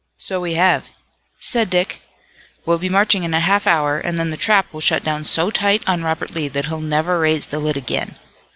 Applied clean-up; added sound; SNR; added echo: none; none; none; none.